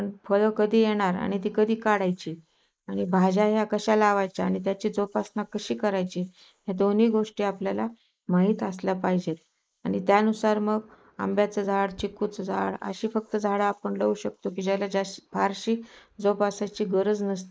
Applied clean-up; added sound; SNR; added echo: neural mask model Resemble Enhance denoiser.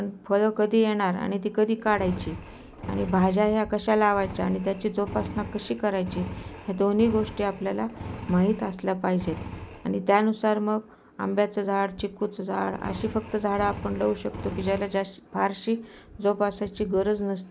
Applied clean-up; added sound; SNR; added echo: none; Engine; 15 dB; none.